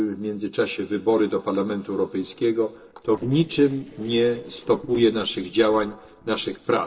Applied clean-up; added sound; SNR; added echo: neural separator model SepFormer DNS4.